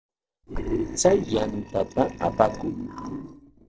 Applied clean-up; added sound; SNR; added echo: neural separator model SepFormer DNS4.